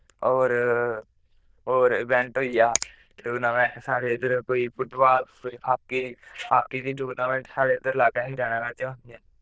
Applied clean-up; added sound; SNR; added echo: neural diffusion model UNIVERSE++.